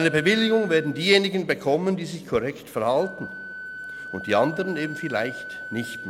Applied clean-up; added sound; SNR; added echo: none; Wind instrument, woodwind instrument; 14 dB; none.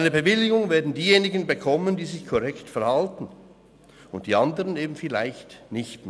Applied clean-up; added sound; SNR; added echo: none; none; none; none.